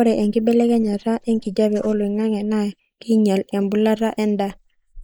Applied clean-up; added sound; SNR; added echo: neural mask model Resemble Enhance denoiser.